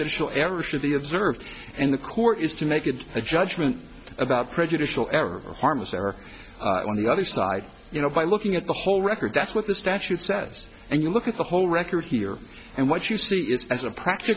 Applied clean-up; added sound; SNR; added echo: none; none; none; none.